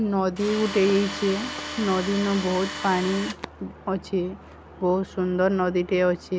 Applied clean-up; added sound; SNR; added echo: none; Tools; 9 dB; none.